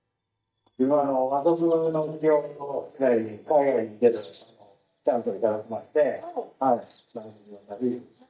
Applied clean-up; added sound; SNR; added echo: neural mask model DeepFilterNet 3.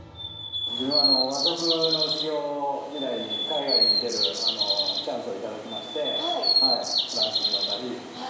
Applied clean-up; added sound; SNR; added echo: none; Bird vocalization, bird call, bird song; -4 dB; reverberation time 1.0 s.